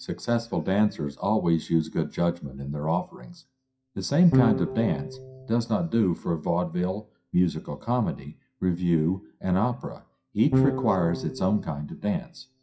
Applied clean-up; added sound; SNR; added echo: classical method WPE with log-MMSE.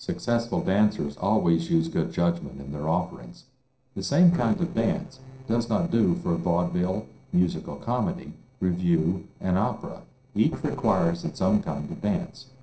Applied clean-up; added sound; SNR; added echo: neural separator model SepFormer DNS4.